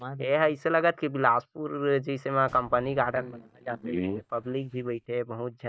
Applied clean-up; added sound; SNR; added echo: neural mask model DeepFilterNet 3.